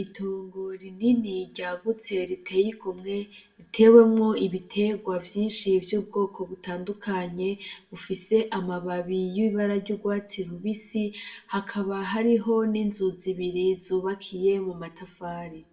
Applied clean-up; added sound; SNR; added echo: none; none; none; reverberation time 0.4 s.